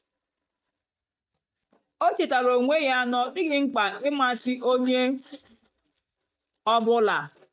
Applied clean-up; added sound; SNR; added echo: neural mask model DeepFilterNet 3.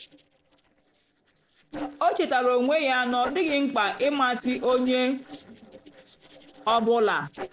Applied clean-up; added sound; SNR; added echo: neural separator model SepFormer DNS4.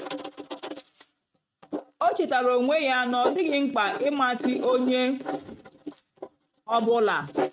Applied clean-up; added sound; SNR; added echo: neural mask model RNNoise.